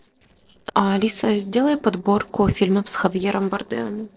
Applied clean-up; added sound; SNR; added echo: neural separator model SepFormer DNS4.